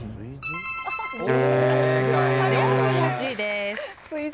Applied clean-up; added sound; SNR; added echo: none; Wind instrument, woodwind instrument; -2 dB; none.